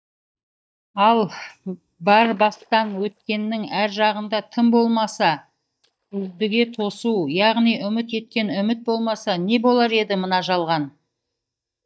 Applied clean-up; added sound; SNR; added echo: neural mask model DeepFilterNet 3.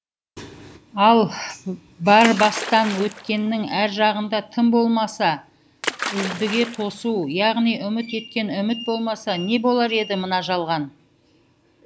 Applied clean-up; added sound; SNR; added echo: none; Splash, splatter; 11 dB; none.